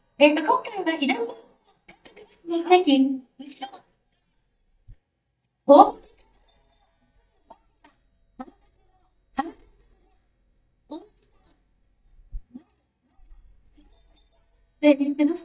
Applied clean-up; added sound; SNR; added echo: neural mask model DeepFilterNet 3.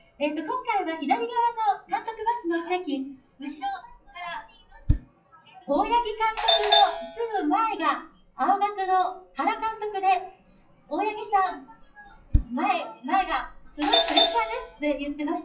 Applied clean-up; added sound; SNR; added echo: classical method WPE with log-MMSE.